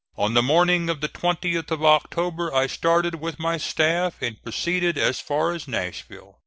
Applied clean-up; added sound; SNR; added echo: none; none; none; none.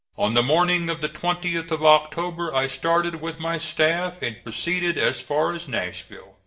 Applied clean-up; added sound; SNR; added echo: none; none; none; reverberation time 0.5 s.